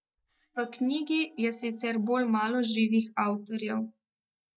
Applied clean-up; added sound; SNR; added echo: neural mask model DeepFilterNet 3.